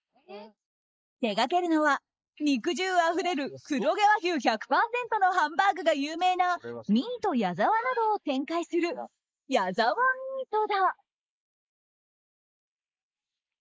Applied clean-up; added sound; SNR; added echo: neural mask model Resemble Enhance denoiser.